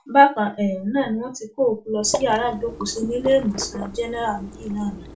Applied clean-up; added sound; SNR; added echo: none; Water / Liquid; 11 dB; reverberation time 0.3 s.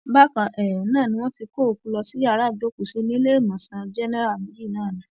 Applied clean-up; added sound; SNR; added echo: none; none; none; none.